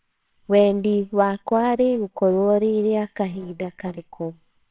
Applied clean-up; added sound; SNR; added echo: neural separator model SepFormer WHAMR!.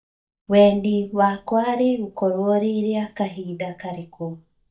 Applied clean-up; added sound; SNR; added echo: neural mask model DeepFilterNet 3.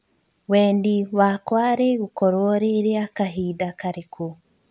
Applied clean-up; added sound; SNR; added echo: none; none; none; none.